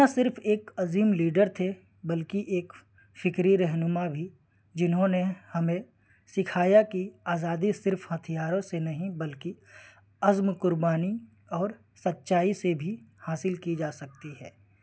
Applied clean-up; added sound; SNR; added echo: none; none; none; none.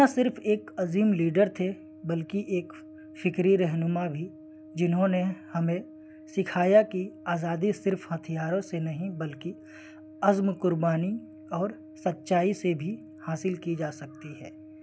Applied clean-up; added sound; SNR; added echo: none; Brass instrument; 19 dB; none.